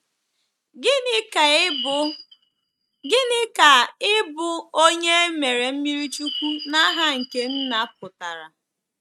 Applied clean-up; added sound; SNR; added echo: neural mask model RNNoise.